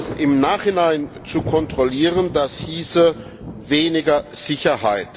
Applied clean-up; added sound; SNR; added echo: none; Thunder; 15 dB; none.